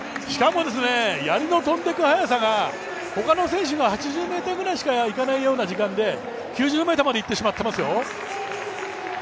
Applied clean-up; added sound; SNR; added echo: none; none; none; none.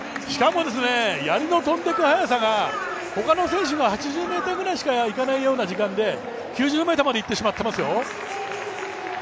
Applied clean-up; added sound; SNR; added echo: none; Bird vocalization, bird call, bird song / Crow; 11 dB; none.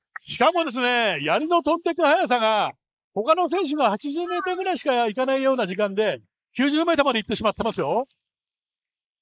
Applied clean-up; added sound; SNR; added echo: neural mask model Resemble Enhance denoiser.